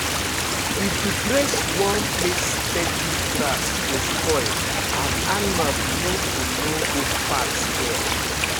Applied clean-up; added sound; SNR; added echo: none; Stream; -5 dB; none.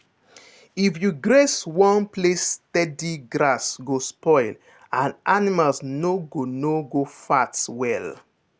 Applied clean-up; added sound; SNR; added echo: none; none; none; none.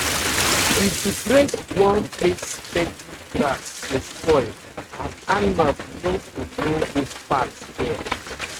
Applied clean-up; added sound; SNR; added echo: neural mask model RNNoise.